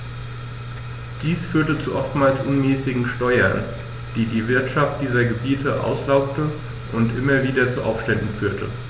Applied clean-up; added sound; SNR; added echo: none; none; none; none.